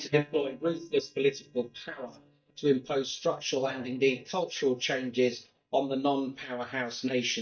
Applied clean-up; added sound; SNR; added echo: neural mask model DeepFilterNet 3.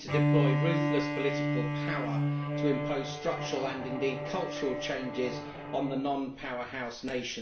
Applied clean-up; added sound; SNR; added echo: none; Bowed string instrument; -2 dB; reverberation time 0.5 s.